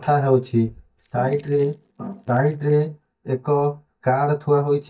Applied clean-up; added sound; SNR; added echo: neural mask model DeepFilterNet 3.